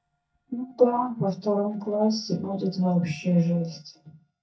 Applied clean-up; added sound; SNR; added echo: neural mask model DeepFilterNet 3.